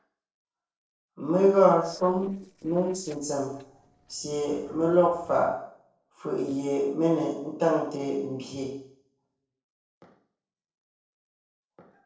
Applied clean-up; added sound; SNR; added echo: neural separator model SepFormer DNS4.